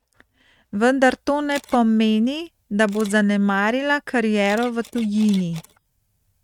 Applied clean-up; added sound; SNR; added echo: neural mask model RNNoise.